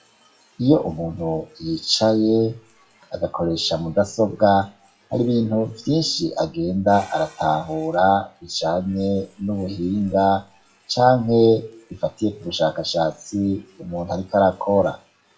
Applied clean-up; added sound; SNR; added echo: classical method WPE with log-MMSE.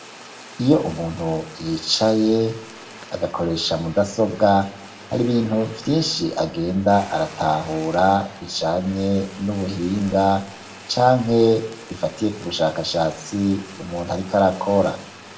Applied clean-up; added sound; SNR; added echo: none; Fire; 19 dB; reverberation time 0.5 s.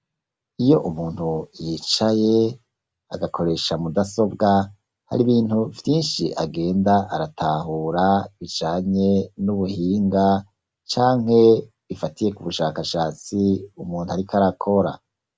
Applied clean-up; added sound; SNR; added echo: none; none; none; none.